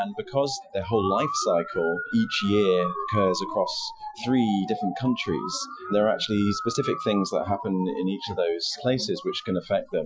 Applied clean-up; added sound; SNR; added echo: classical method Wiener filter.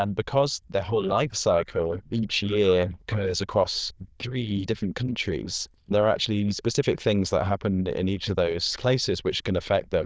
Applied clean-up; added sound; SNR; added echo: neural diffusion model UNIVERSE++.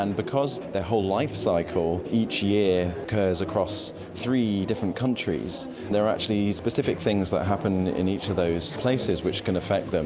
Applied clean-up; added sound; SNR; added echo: none; none; none; none.